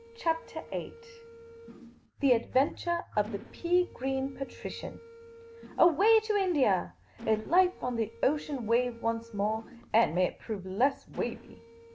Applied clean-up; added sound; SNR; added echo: none; Mechanisms; 19 dB; none.